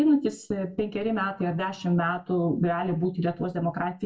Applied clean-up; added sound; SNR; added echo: none; none; none; reverberation time 0.2 s.